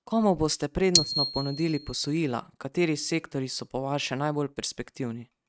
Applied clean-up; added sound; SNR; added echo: neural mask model RNNoise.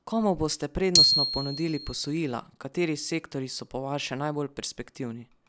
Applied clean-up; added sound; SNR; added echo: none; Glockenspiel; -2 dB; none.